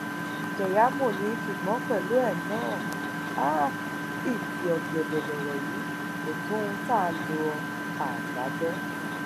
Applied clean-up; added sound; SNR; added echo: none; Engine; 2 dB; none.